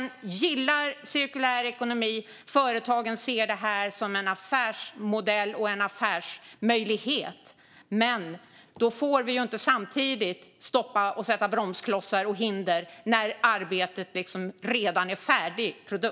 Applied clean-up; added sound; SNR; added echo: none; none; none; none.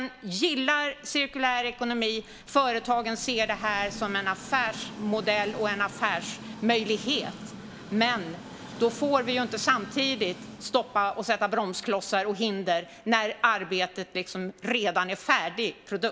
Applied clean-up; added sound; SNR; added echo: none; Train; 16 dB; none.